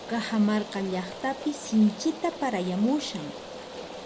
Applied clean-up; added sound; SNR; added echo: none; Rain; 12 dB; reverberation time 1.0 s.